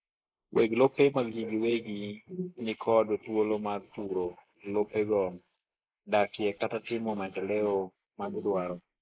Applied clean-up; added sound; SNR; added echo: neural mask model Resemble Enhance denoiser.